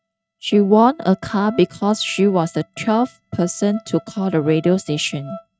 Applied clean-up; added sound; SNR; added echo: neural mask model RNNoise.